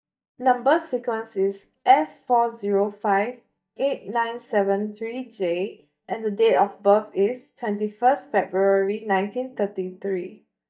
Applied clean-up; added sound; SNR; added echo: neural mask model DeepFilterNet 3.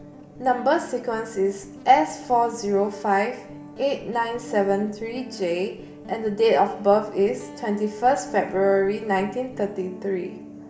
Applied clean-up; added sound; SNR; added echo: none; Guitar; 17 dB; reverberation time 1.0 s.